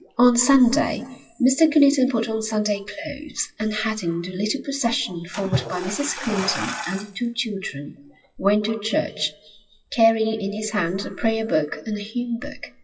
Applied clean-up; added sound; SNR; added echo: classical method WPE with log-MMSE.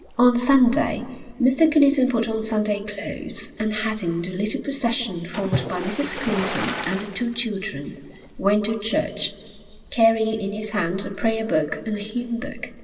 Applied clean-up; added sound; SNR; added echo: none; Splash, splatter; 13 dB; reverberation time 2.5 s.